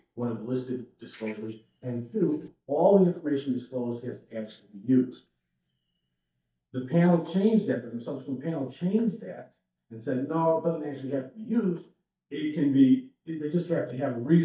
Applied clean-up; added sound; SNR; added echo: neural mask model DeepFilterNet 3.